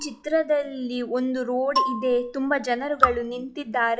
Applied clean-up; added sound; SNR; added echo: classical method log-MMSE.